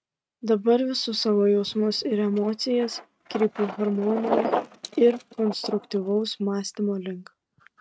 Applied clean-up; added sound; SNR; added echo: neural mask model RNNoise.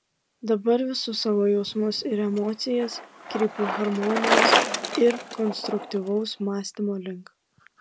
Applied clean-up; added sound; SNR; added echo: none; Bicycle; 4 dB; none.